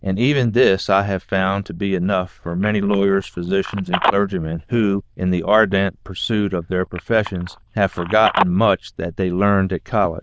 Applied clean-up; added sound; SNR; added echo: neural diffusion model UNIVERSE++.